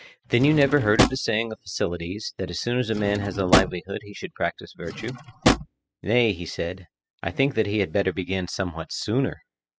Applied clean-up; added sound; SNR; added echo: classical method spectral subtraction.